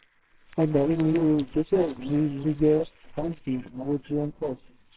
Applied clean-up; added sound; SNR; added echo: neural separator model SepFormer WHAMR!.